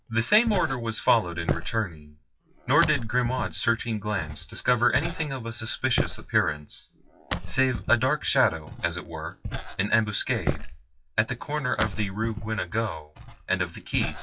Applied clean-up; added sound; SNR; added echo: classical method WPE with log-MMSE.